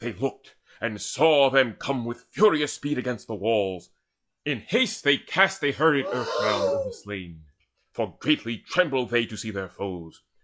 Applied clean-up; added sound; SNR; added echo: classical method log-MMSE.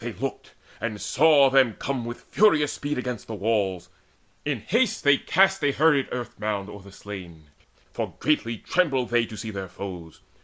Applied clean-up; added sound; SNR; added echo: none; none; none; none.